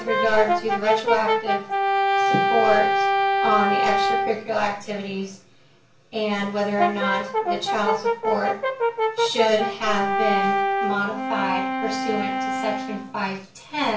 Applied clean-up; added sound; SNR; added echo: none; Brass instrument; -2 dB; reverberation time 0.3 s.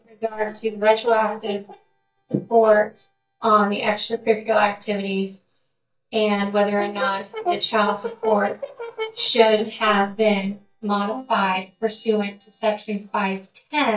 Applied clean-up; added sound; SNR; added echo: neural mask model DeepFilterNet 3.